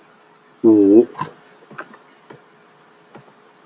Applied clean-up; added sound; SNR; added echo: none; none; none; none.